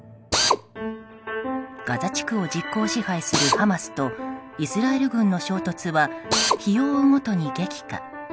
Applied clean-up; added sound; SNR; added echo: none; Drill; 6 dB; none.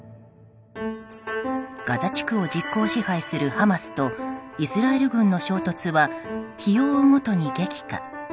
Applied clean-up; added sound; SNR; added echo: none; none; none; none.